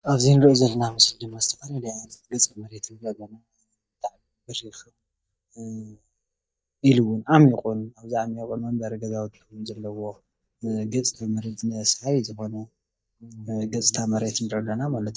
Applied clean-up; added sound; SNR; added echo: neural mask model DeepFilterNet 3.